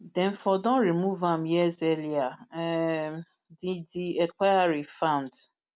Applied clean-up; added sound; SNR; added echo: none; none; none; none.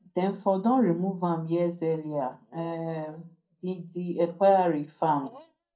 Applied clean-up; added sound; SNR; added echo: neural mask model DeepFilterNet 3.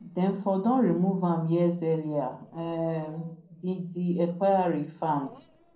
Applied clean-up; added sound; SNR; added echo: neural separator model SepFormer DNS4.